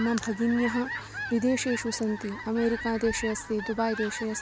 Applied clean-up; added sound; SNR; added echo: none; Fowl; 10 dB; none.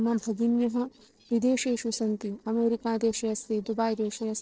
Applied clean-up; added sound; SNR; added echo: neural separator model SepFormer DNS4.